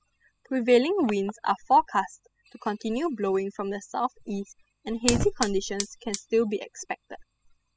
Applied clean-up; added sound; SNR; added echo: classical method spectral subtraction.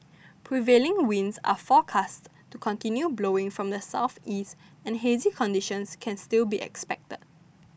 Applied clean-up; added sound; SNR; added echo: none; none; none; none.